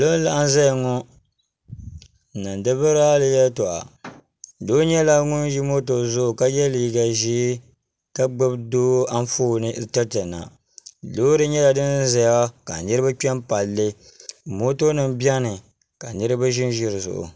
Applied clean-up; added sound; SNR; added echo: none; none; none; none.